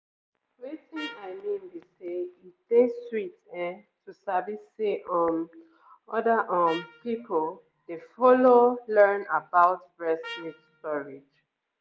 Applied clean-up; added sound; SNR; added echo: none; Trumpet; 18 dB; none.